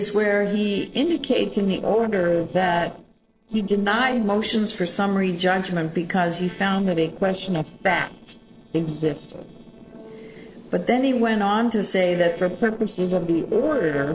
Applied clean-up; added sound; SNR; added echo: neural separator model SepFormer DNS4.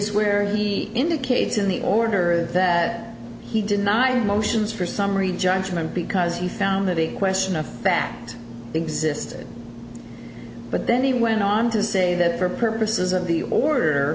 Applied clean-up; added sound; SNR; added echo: none; none; none; none.